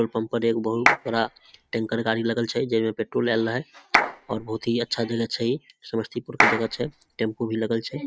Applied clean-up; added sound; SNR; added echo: neural mask model RNNoise.